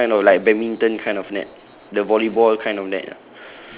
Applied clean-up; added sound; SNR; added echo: none; none; none; none.